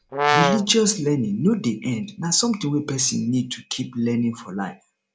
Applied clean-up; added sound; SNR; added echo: none; Brass instrument; -2 dB; none.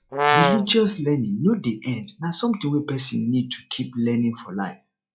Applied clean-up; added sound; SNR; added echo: classical method log-MMSE.